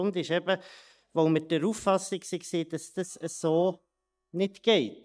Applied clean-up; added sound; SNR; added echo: neural mask model DeepFilterNet 3.